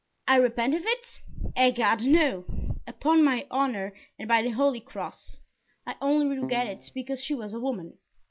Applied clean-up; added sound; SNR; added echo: none; Keyboard (musical); 10 dB; none.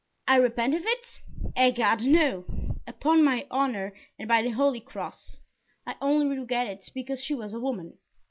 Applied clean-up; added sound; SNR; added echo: none; none; none; none.